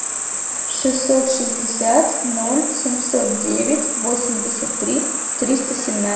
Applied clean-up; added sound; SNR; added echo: none; Cricket; 0 dB; reverberation time 0.8 s.